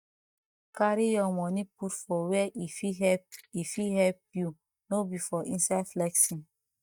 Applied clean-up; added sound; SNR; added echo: neural mask model DeepFilterNet 3.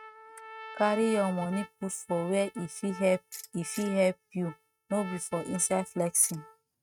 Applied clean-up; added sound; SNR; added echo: neural mask model RNNoise.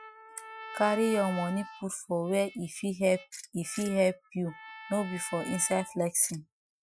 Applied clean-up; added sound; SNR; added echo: classical method Wiener filter.